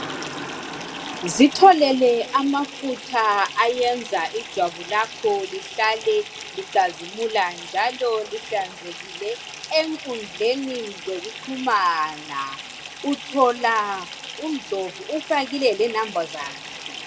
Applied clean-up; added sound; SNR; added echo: none; Fill (with liquid) / Bathtub (filling or washing); 14 dB; reverberation time 1.5 s.